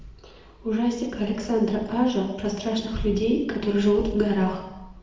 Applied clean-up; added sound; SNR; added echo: none; none; none; reverberation time 0.9 s.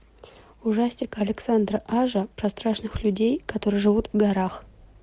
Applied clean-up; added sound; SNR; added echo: none; none; none; none.